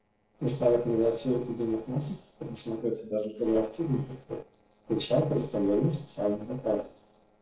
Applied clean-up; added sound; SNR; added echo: neural separator model SepFormer DNS4.